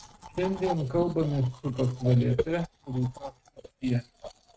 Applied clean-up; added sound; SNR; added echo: neural mask model RNNoise.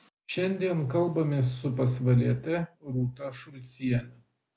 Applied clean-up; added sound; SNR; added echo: none; none; none; none.